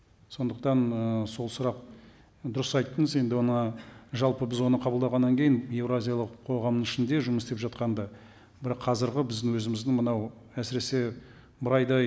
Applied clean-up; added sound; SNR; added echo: none; none; none; none.